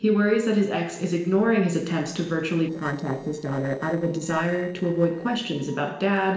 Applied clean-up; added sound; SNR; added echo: neural separator model SepFormer DNS4.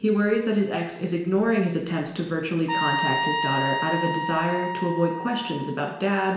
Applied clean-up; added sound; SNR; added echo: none; Trumpet; 3 dB; reverberation time 0.7 s.